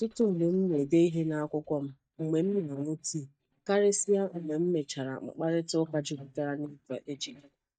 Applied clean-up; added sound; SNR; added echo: neural mask model DeepFilterNet 3.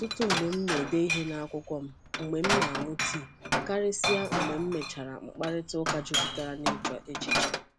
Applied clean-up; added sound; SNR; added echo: none; Glass; 0 dB; none.